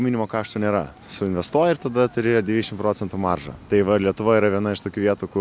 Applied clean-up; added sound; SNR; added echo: none; none; none; none.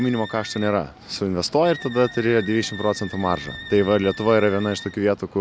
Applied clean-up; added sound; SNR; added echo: none; Wind instrument, woodwind instrument; 16 dB; none.